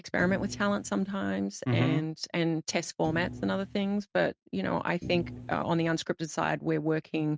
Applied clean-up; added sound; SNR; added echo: none; Thump, thud; 12 dB; none.